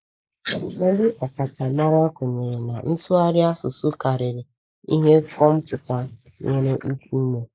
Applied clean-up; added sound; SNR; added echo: neural mask model Resemble Enhance denoiser.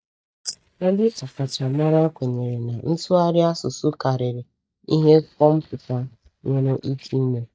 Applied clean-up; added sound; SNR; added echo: neural mask model DeepFilterNet 3.